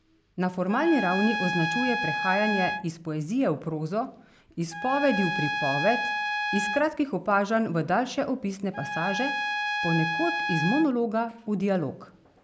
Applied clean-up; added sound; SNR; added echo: none; Trumpet; 5 dB; none.